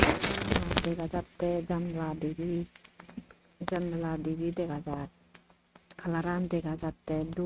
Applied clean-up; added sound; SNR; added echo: neural mask model RNNoise.